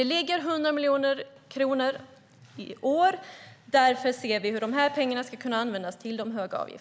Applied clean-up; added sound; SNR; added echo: none; none; none; none.